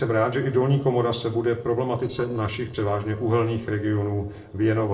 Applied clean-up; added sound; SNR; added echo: neural separator model SepFormer DNS4.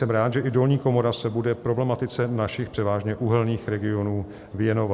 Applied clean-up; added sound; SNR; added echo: none; none; none; none.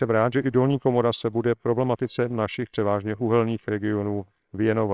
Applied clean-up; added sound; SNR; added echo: neural separator model SepFormer WHAMR!.